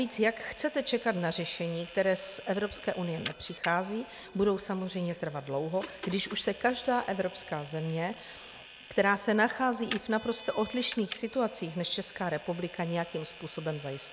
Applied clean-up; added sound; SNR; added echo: none; Vehicle; 15 dB; none.